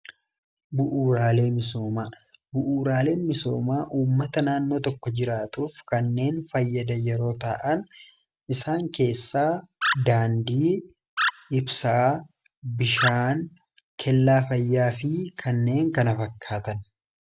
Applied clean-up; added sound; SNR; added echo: none; Animal; 5 dB; none.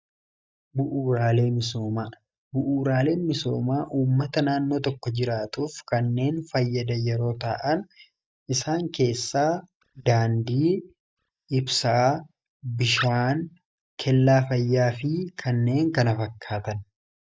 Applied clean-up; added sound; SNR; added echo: neural mask model DeepFilterNet 3.